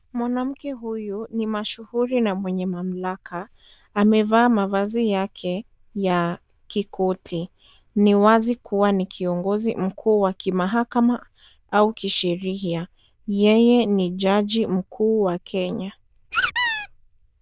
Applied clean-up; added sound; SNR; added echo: neural diffusion model UNIVERSE++.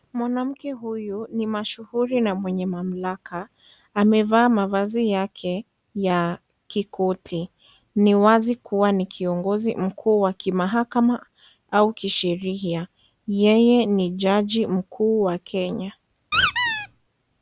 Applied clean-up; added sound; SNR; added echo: none; Squeak; -3 dB; none.